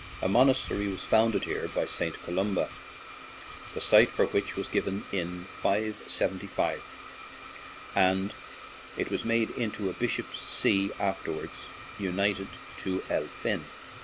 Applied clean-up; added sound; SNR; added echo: none; Domestic sounds, home sounds; 14 dB; none.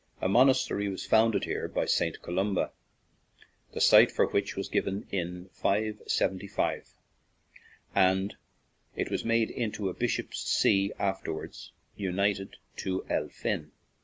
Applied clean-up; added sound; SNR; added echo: none; none; none; none.